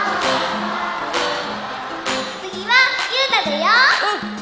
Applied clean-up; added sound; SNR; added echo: none; Crowd; 14 dB; none.